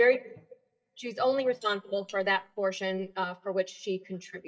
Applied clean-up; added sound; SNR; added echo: neural mask model DeepFilterNet 3.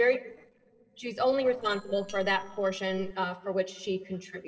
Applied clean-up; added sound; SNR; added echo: neural separator model SepFormer DNS4.